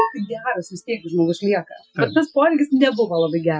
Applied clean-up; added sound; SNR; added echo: classical method Wiener filter.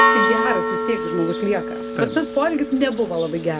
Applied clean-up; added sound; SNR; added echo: none; Church bell; 0 dB; none.